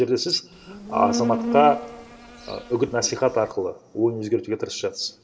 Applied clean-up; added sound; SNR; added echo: none; Insect; 6 dB; reverberation time 0.5 s.